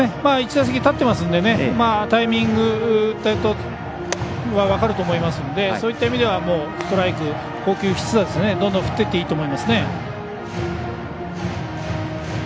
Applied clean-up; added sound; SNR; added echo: none; none; none; none.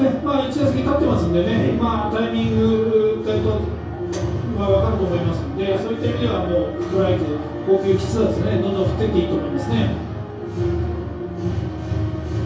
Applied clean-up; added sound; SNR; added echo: none; none; none; reverberation time 0.6 s.